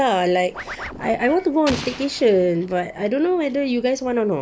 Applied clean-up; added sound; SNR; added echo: none; Scratching (performance technique) + Explosion; 13 dB; none.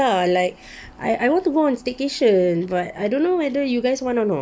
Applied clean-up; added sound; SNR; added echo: none; none; none; none.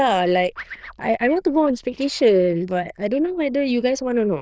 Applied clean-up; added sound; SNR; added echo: neural diffusion model UNIVERSE++.